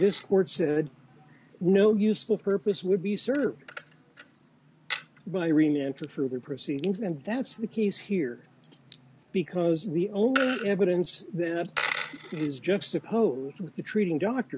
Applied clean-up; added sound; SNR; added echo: none; Coin (dropping); 14 dB; none.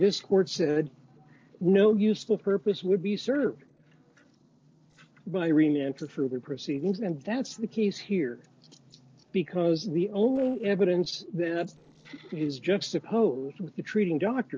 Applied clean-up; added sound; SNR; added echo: neural separator model SepFormer DNS4.